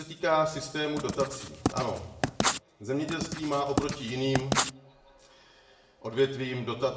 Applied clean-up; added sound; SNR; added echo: none; Writing; 1 dB; reverberation time 0.6 s.